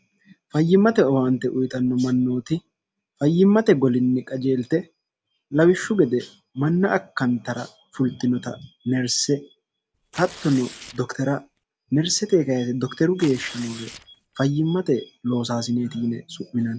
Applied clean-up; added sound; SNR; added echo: none; Tearing; 19 dB; none.